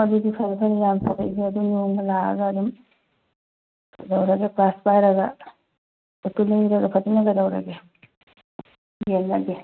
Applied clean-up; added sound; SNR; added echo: neural mask model RNNoise.